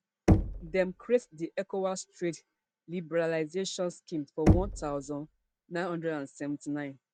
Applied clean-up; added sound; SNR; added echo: none; Knock; -2 dB; none.